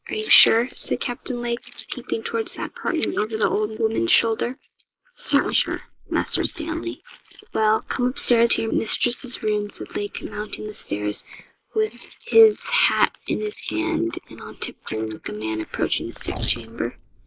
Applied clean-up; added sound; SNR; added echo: neural mask model Resemble Enhance denoiser.